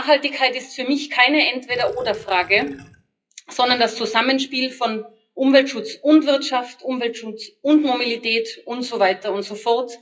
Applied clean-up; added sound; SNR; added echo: classical method WPE with log-MMSE.